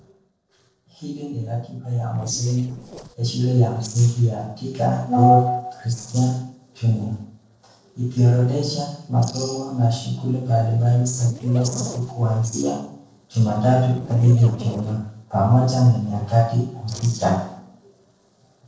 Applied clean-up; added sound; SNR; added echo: neural separator model SepFormer DNS4.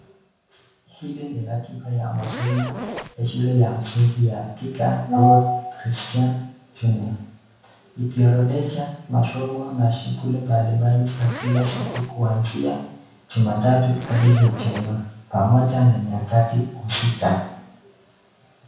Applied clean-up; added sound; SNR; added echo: none; Zipper (clothing); 11 dB; reverberation time 0.6 s.